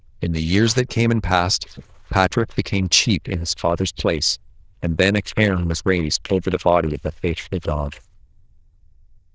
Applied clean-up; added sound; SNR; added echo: neural diffusion model UNIVERSE++.